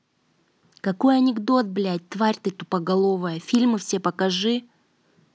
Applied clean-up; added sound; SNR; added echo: none; none; none; none.